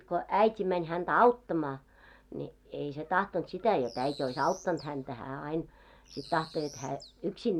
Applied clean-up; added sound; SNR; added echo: none; Bird; 19 dB; none.